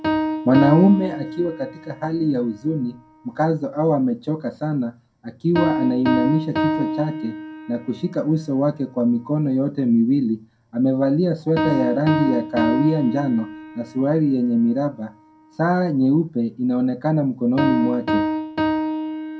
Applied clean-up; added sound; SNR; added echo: none; Piano; 6 dB; reverberation time 0.2 s.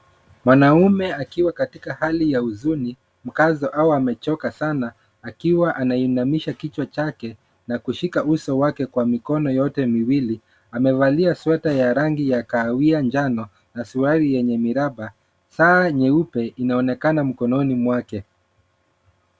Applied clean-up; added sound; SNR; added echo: none; none; none; none.